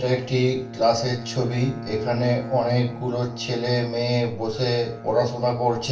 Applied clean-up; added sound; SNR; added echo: none; Bowed string instrument; 13 dB; reverberation time 0.4 s.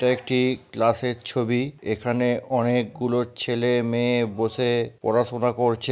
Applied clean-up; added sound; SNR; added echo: none; none; none; none.